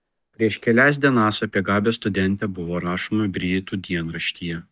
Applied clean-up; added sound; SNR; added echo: neural mask model DeepFilterNet 3.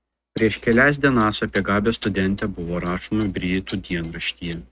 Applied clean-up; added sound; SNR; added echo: neural mask model RNNoise.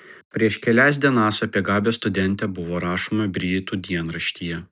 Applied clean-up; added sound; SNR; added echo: none; none; none; none.